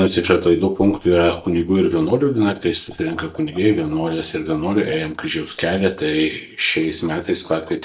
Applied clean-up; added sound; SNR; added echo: neural mask model DeepFilterNet 3.